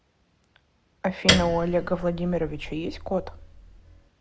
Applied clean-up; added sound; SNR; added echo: none; Piano; 1 dB; none.